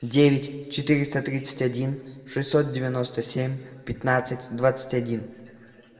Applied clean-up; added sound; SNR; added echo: none; none; none; reverberation time 1.2 s.